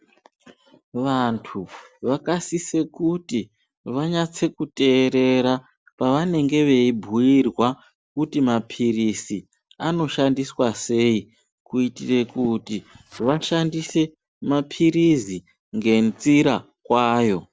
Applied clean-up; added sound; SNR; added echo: neural separator model SepFormer DNS4.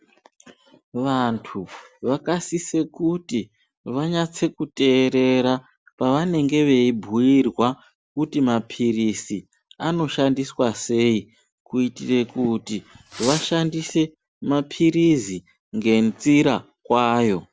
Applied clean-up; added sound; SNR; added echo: none; Fireworks; 13 dB; none.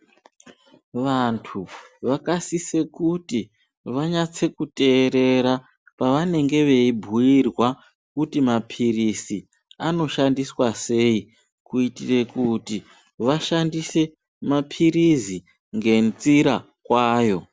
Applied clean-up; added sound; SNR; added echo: none; none; none; none.